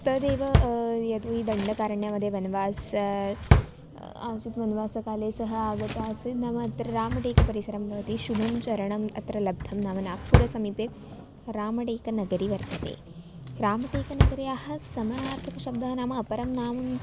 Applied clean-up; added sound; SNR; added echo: none; Drawer open or close; 1 dB; none.